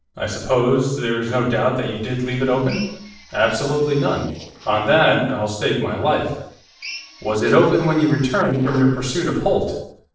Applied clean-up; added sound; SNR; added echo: neural separator model SepFormer DNS4.